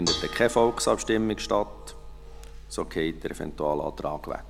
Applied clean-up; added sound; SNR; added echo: none; Dishes, pots, and pans / Bell; 10 dB; none.